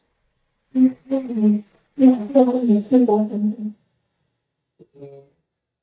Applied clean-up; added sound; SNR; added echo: neural mask model DeepFilterNet 3.